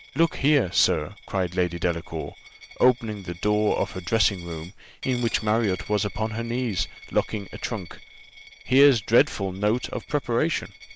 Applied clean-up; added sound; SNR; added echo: none; Coin (dropping); 19 dB; none.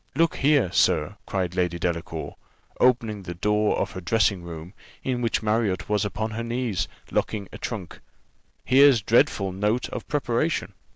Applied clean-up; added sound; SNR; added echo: none; none; none; none.